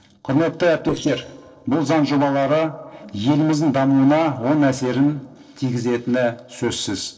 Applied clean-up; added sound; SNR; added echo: neural separator model SepFormer DNS4.